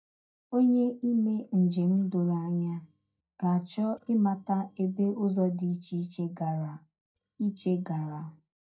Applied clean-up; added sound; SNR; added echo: neural mask model DeepFilterNet 3.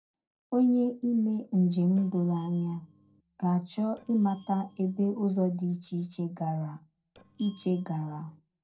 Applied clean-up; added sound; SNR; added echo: neural separator model SepFormer DNS4.